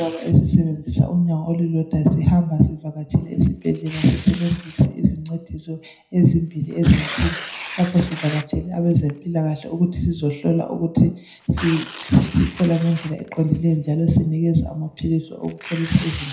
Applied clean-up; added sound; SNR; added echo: none; Tearing; 18 dB; reverberation time 0.4 s.